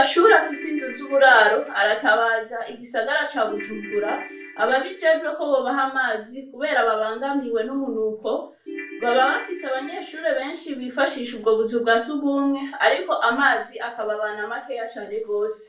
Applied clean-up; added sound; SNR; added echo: none; Ringtone / Keyboard (musical); 14 dB; reverberation time 0.3 s.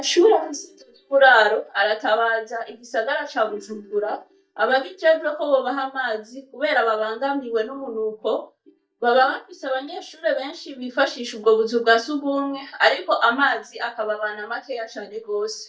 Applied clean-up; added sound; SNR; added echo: neural mask model DeepFilterNet 3.